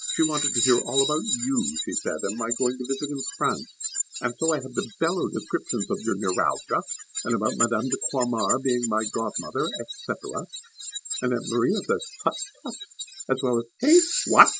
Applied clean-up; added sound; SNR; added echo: classical method spectral subtraction.